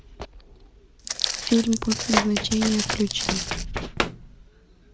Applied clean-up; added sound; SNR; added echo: none; Walk, footsteps + Run; 2 dB; none.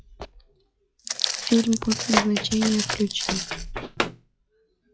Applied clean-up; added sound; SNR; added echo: classical method log-MMSE.